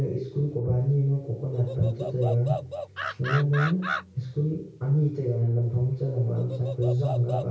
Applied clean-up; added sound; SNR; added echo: none; Animal; 11 dB; reverberation time 0.6 s.